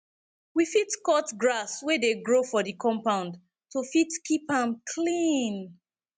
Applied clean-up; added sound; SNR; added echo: none; none; none; none.